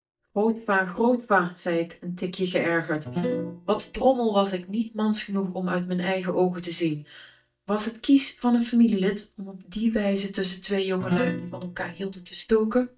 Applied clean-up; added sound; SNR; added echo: neural mask model DeepFilterNet 3.